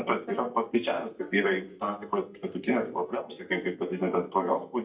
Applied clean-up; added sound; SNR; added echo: neural mask model DeepFilterNet 3.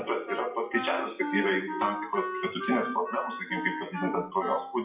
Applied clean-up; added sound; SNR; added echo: classical method WPE with log-MMSE.